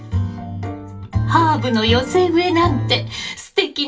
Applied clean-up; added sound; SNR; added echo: none; none; none; reverberation time 0.2 s.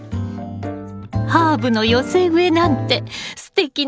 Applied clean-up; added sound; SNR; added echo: none; none; none; none.